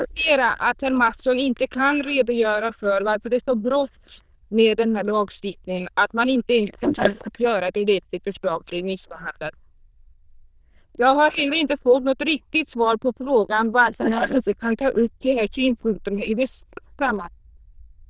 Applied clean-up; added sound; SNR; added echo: neural diffusion model UNIVERSE++.